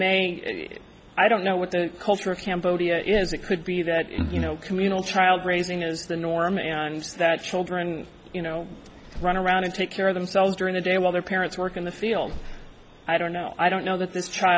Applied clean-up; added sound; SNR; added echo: none; Vehicle; 17 dB; none.